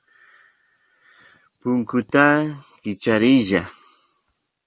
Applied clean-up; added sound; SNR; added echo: none; none; none; none.